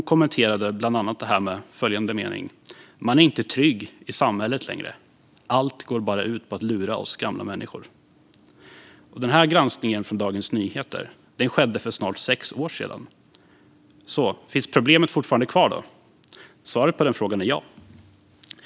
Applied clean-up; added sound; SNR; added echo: none; none; none; none.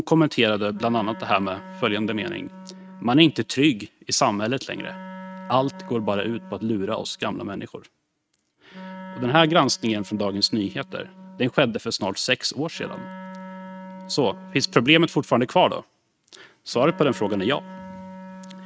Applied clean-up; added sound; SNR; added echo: neural mask model RNNoise.